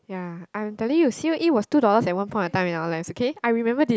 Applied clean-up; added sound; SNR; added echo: none; none; none; none.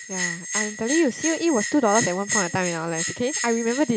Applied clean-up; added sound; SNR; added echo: none; Bell; 5 dB; none.